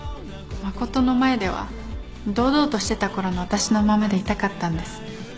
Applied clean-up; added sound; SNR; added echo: none; Rain; 20 dB; none.